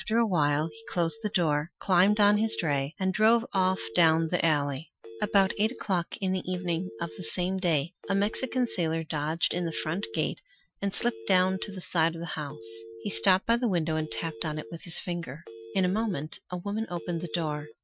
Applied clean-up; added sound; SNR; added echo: classical method Wiener filter.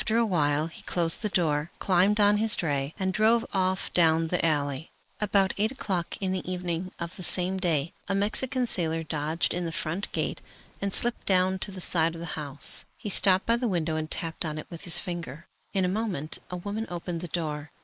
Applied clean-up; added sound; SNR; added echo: neural mask model Resemble Enhance denoiser.